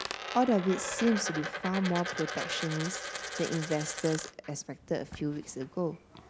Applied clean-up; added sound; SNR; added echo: none; Coin (dropping); 7 dB; none.